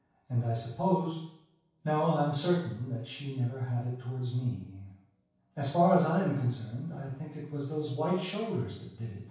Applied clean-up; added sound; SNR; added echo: none; none; none; reverberation time 0.7 s.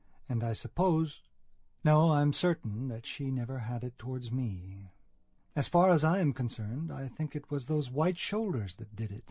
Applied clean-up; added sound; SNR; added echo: none; none; none; none.